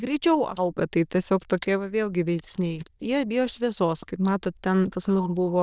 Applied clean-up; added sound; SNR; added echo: neural diffusion model UNIVERSE++.